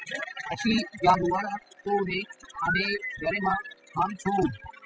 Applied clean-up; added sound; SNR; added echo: classical method spectral subtraction.